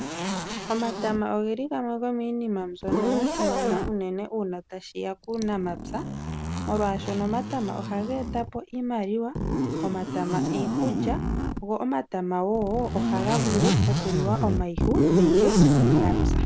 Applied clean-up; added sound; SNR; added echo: none; Zipper (clothing); -3 dB; none.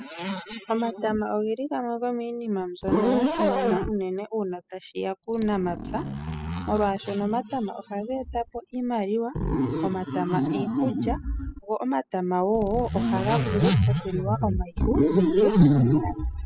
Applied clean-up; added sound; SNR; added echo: classical method spectral subtraction.